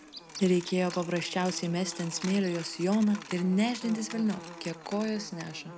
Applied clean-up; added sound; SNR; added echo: none; Buzz / Bird + Coin (dropping); 14 dB; none.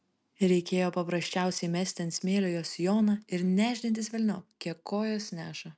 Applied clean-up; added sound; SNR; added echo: none; none; none; none.